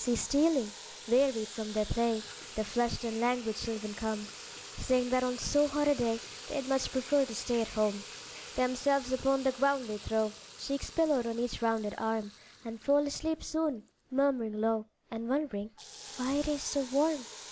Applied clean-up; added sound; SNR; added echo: none; Sink (filling or washing) / Water tap, faucet; 16 dB; none.